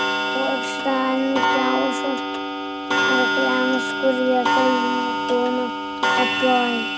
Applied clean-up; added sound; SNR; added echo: none; Clock; -1 dB; none.